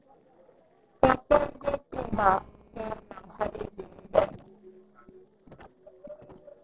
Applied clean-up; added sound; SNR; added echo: neural separator model SepFormer DNS4.